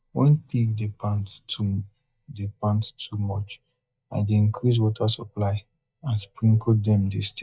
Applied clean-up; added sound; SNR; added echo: neural mask model DeepFilterNet 3.